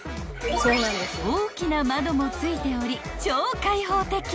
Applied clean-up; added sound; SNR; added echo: none; Dog; 18 dB; none.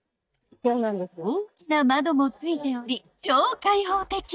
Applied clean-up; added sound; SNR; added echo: neural mask model DeepFilterNet 3.